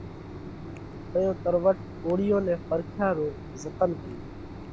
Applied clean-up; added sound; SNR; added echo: none; Mechanisms; 11 dB; none.